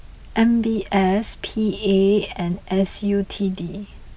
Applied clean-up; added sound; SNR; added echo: none; none; none; none.